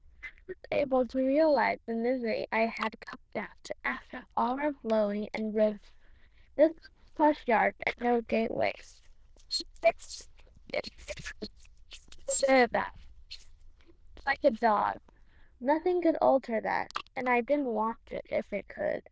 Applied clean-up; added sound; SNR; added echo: neural diffusion model UNIVERSE++.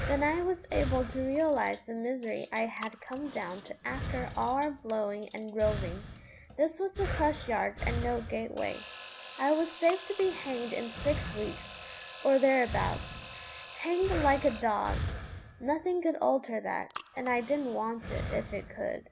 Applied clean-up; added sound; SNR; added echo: none; Alarm / Clock + Breathing; 4 dB; none.